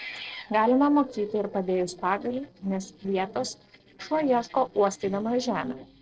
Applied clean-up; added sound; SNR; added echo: neural separator model SepFormer DNS4.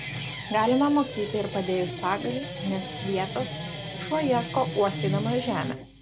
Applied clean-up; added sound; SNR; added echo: none; Guitar; 6 dB; none.